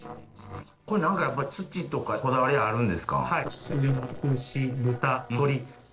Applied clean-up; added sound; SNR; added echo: neural separator model SepFormer DNS4.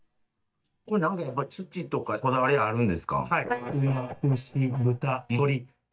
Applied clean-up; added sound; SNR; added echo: neural mask model DeepFilterNet 3.